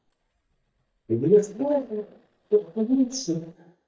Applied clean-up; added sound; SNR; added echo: neural mask model DeepFilterNet 3.